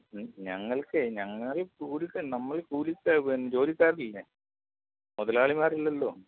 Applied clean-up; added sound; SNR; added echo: none; none; none; none.